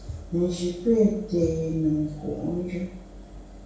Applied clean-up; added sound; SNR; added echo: none; Engine; 17 dB; reverberation time 0.6 s.